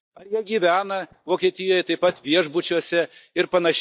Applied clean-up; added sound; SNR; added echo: neural mask model DeepFilterNet 3.